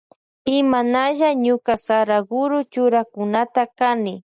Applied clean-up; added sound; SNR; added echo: none; none; none; none.